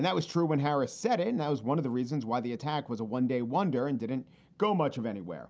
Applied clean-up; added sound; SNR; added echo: none; none; none; none.